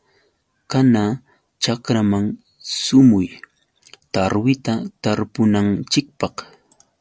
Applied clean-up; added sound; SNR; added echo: none; none; none; none.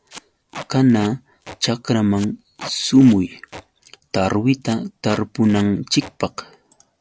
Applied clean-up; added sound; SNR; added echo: none; Packing tape, duct tape; 19 dB; none.